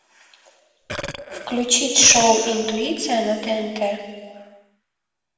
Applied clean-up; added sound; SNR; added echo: none; Burping, eructation; 12 dB; reverberation time 1.5 s.